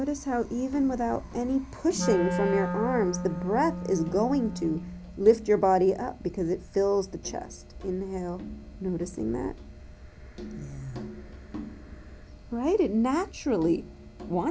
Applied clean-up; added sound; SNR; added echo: none; Wind instrument, woodwind instrument; 5 dB; none.